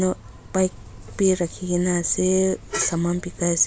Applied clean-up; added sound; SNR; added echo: none; none; none; none.